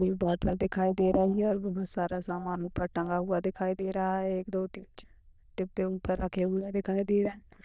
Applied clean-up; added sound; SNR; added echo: neural diffusion model UNIVERSE++.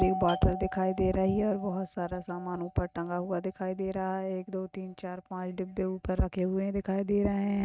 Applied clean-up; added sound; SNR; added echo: neural mask model RNNoise.